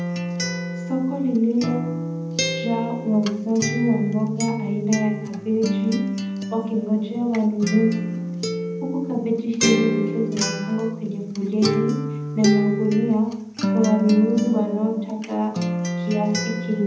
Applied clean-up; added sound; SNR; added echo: none; Acoustic guitar; 4 dB; reverberation time 0.8 s.